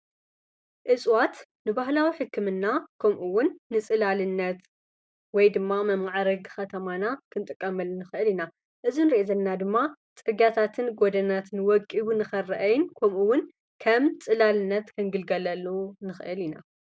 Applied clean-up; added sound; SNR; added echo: none; none; none; none.